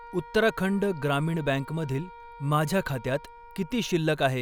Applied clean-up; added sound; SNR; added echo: none; Wind instrument, woodwind instrument; 19 dB; none.